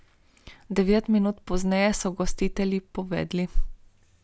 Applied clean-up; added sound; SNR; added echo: none; none; none; none.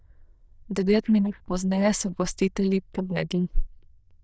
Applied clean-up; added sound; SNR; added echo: neural diffusion model UNIVERSE++.